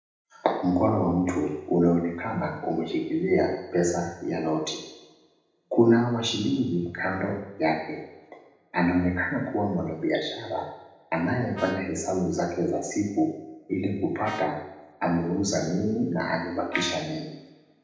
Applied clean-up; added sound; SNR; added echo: none; Brass instrument; 15 dB; reverberation time 0.9 s.